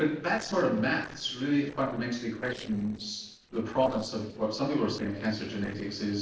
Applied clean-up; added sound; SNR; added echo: neural separator model SepFormer DNS4.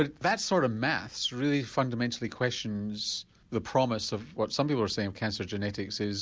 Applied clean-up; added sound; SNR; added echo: none; none; none; none.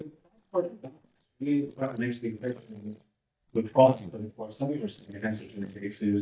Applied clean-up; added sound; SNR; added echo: neural mask model DeepFilterNet 3.